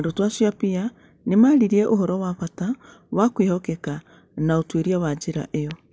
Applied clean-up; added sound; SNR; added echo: none; none; none; none.